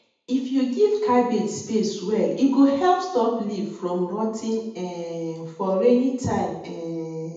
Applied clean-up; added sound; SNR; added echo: none; none; none; reverberation time 0.8 s.